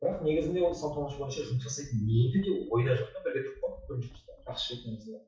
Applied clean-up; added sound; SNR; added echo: classical method WPE with log-MMSE.